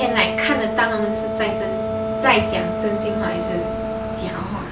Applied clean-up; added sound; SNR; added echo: none; Wind instrument, woodwind instrument; 2 dB; none.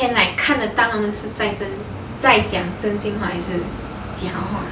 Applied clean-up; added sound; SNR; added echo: none; none; none; none.